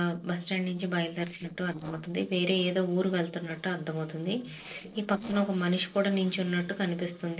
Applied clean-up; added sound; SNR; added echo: neural separator model SepFormer DNS4.